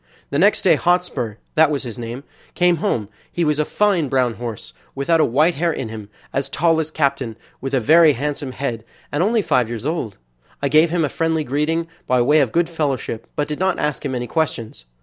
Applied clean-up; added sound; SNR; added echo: none; none; none; none.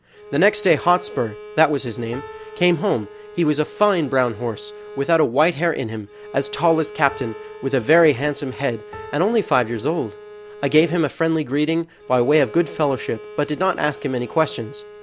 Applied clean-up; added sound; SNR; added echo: none; Bowed string instrument + Piano; 17 dB; none.